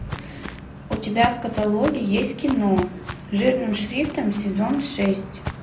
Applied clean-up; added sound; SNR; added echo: none; Walk, footsteps; 10 dB; reverberation time 0.4 s.